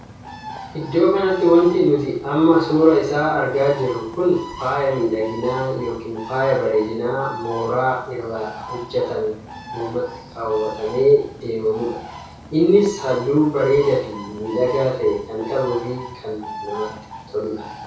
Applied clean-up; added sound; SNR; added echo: none; Bird; 15 dB; reverberation time 0.6 s.